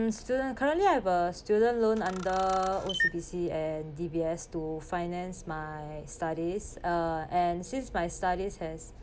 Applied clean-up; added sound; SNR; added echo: none; Camera; 6 dB; none.